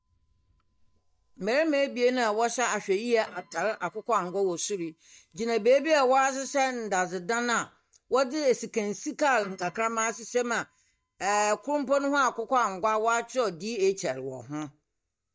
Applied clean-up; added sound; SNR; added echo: neural mask model DeepFilterNet 3.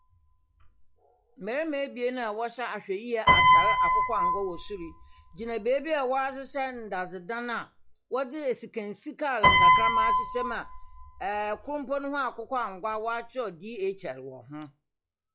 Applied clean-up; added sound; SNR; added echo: classical method log-MMSE.